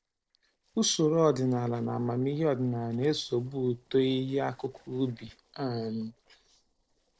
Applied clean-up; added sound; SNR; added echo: neural separator model SepFormer DNS4.